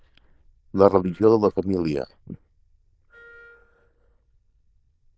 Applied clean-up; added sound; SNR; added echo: neural diffusion model UNIVERSE++.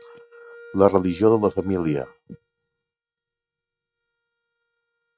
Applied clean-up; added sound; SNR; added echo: neural mask model RNNoise.